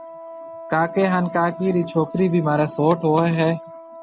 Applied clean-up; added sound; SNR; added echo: none; Wind instrument, woodwind instrument; 16 dB; none.